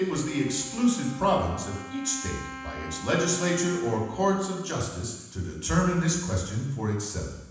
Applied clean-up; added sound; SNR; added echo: none; Wind instrument, woodwind instrument; 16 dB; reverberation time 1.1 s.